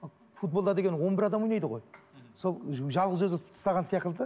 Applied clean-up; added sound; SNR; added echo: none; none; none; none.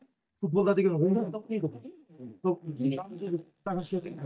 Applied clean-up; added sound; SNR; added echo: neural mask model DeepFilterNet 3.